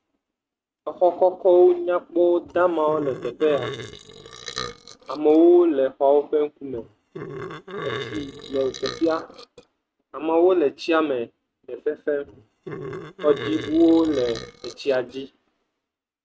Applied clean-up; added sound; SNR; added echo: neural mask model RNNoise.